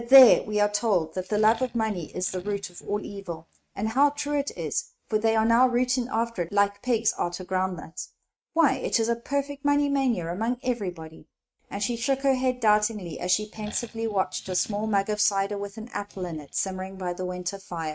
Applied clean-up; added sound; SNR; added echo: neural mask model RNNoise.